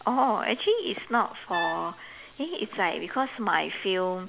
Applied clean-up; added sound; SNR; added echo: none; Brass instrument; 10 dB; none.